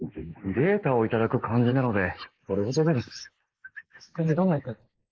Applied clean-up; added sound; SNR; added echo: neural mask model Resemble Enhance denoiser.